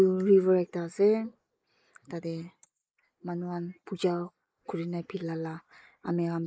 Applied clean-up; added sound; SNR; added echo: neural mask model Resemble Enhance denoiser.